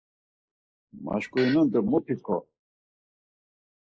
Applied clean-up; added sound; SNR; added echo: neural mask model Resemble Enhance denoiser.